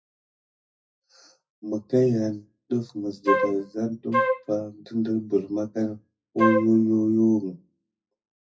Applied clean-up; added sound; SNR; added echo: classical method WPE with log-MMSE.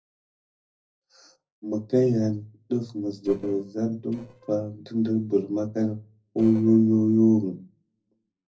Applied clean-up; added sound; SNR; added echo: neural separator model SepFormer DNS4.